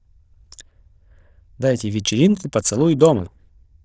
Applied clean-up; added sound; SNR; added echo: neural diffusion model UNIVERSE++.